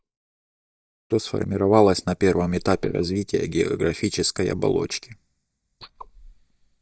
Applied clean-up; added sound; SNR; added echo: neural mask model DeepFilterNet 3.